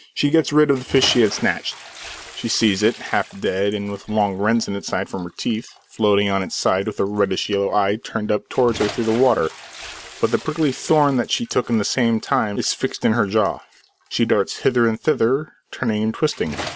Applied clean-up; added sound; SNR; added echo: none; Bathtub (filling or washing) / Splash, splatter; 18 dB; none.